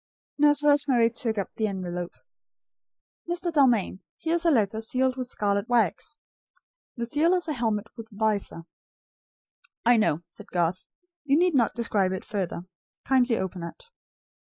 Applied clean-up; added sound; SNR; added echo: neural mask model Resemble Enhance denoiser.